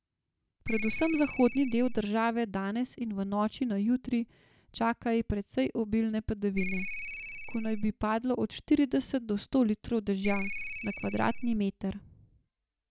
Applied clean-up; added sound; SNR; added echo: none; Ringtone; 5 dB; none.